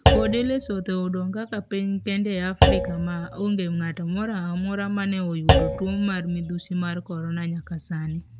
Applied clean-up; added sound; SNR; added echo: none; Thump, thud; 0 dB; none.